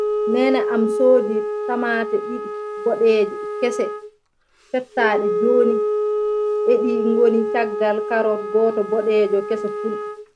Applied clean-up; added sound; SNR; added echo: none; Wind instrument, woodwind instrument; 3 dB; none.